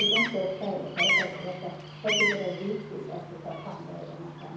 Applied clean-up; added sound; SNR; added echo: none; Bird vocalization, bird call, bird song; -2 dB; reverberation time 0.9 s.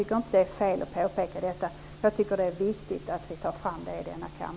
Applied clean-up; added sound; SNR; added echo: none; none; none; none.